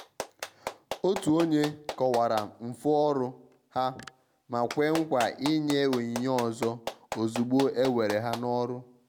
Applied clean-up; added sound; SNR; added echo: none; Clapping; 12 dB; none.